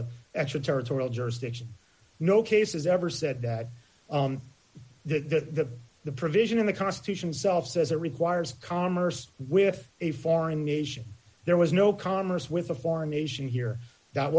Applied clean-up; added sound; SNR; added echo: none; none; none; none.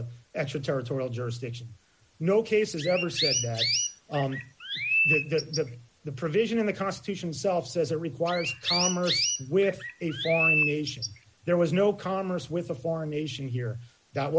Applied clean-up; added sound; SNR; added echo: none; Chirp, tweet; 1 dB; none.